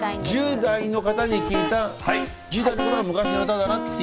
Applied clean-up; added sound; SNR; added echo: none; Guitar; 5 dB; none.